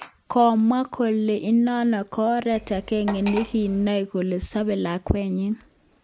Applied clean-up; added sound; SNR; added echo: none; Cutlery, silverware; 14 dB; none.